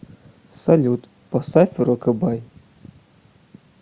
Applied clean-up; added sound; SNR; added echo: none; none; none; none.